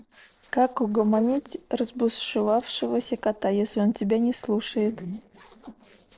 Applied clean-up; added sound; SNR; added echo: neural separator model SepFormer DNS4.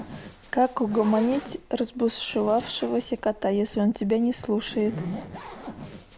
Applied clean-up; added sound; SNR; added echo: none; Zipper (clothing); 14 dB; none.